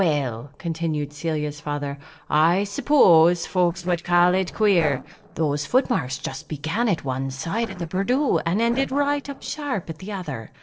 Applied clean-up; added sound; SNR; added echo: neural separator model SepFormer DNS4.